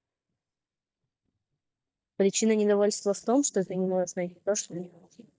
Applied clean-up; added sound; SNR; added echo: neural mask model DeepFilterNet 3.